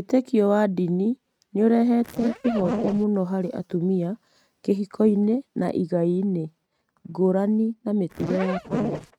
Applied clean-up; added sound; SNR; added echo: neural mask model RNNoise.